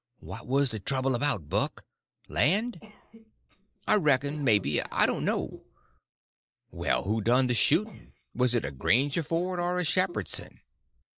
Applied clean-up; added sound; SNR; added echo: neural mask model Resemble Enhance denoiser.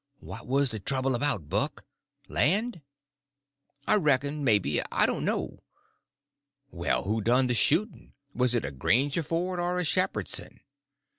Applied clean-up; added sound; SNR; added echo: none; none; none; none.